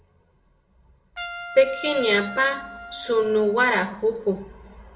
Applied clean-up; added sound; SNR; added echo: none; Trumpet; 14 dB; reverberation time 0.5 s.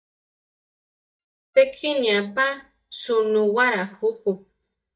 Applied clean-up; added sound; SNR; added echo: neural mask model DeepFilterNet 3.